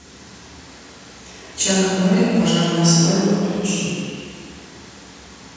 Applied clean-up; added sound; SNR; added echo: none; none; none; reverberation time 2.1 s.